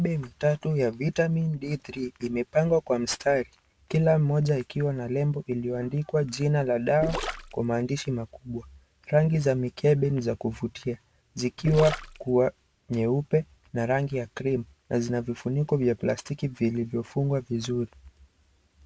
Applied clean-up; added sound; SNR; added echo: none; Gurgling; 8 dB; none.